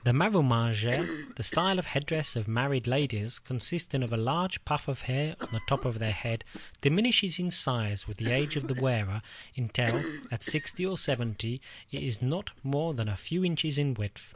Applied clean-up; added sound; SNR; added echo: none; Cough; 14 dB; none.